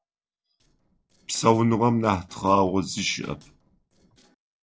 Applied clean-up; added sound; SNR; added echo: neural separator model SepFormer DNS4.